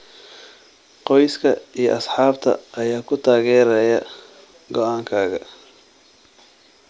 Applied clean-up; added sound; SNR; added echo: none; none; none; none.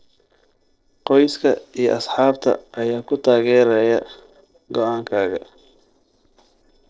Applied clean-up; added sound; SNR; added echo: neural separator model SepFormer DNS4.